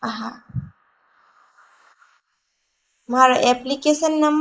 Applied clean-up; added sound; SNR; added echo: neural mask model Resemble Enhance denoiser.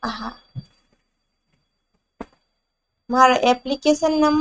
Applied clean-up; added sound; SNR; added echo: neural mask model RNNoise.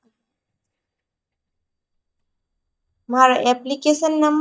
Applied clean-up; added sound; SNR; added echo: neural mask model DeepFilterNet 3.